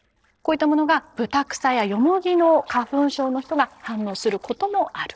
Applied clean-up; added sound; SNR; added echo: neural separator model SepFormer DNS4.